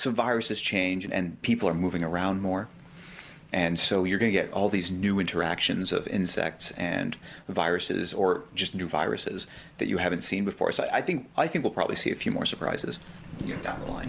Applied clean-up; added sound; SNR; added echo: none; none; none; none.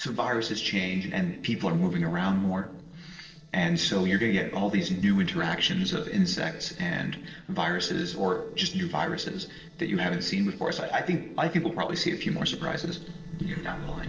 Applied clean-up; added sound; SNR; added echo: neural separator model SepFormer DNS4.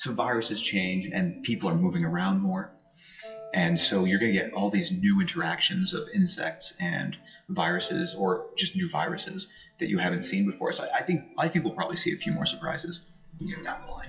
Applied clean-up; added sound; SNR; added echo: classical method WPE with log-MMSE.